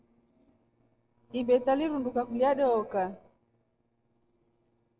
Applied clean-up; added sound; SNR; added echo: neural separator model SepFormer DNS4.